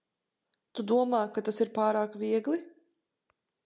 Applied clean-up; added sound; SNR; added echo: none; none; none; none.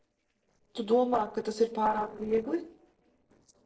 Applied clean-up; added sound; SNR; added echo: neural separator model SepFormer DNS4.